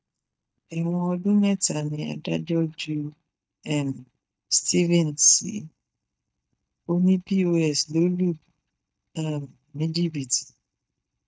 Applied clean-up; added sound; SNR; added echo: neural mask model DeepFilterNet 3.